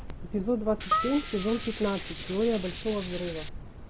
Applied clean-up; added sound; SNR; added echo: none; Tools + Harp; 6 dB; none.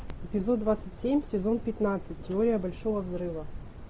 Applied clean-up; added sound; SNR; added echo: none; none; none; none.